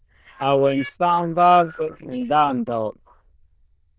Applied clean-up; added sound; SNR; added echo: neural diffusion model UNIVERSE++.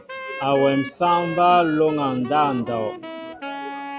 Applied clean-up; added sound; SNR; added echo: none; Wind instrument, woodwind instrument; 12 dB; none.